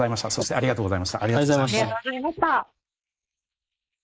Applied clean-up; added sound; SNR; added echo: neural mask model Resemble Enhance denoiser.